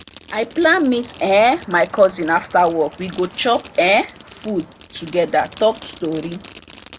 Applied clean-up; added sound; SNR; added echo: none; Fireworks; 15 dB; none.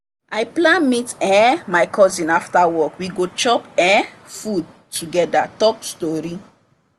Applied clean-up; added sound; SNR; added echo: none; none; none; none.